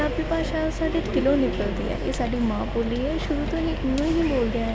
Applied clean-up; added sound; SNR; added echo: none; Motor vehicle (road); 15 dB; none.